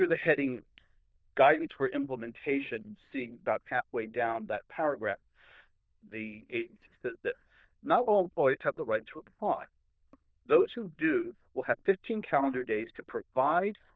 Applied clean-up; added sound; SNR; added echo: neural diffusion model UNIVERSE++.